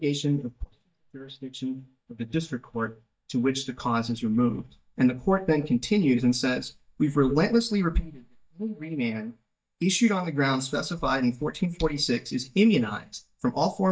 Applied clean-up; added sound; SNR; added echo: neural mask model DeepFilterNet 3.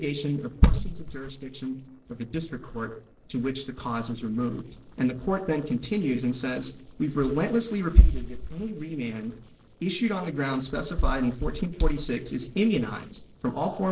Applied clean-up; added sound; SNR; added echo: neural separator model SepFormer DNS4.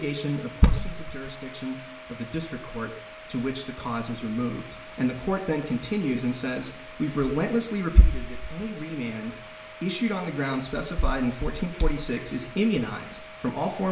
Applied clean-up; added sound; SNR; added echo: none; Domestic sounds, home sounds; 16 dB; reverberation time 0.8 s.